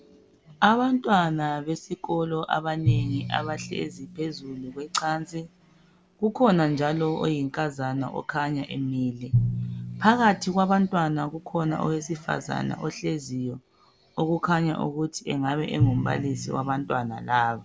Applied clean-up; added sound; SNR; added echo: none; Drum; 8 dB; none.